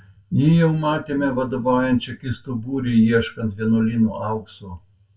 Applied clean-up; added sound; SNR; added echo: none; none; none; reverberation time 0.2 s.